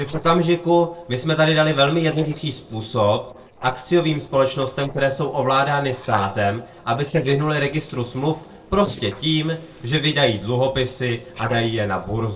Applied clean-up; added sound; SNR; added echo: neural separator model SepFormer DNS4.